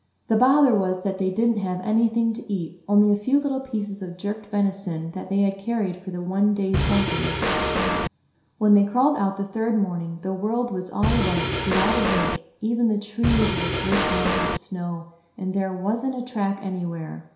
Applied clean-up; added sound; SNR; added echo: none; Drum kit; -1 dB; reverberation time 0.7 s.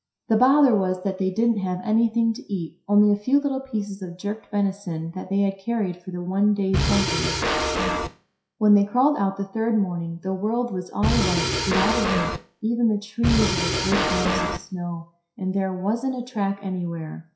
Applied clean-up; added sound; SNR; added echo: classical method WPE with log-MMSE.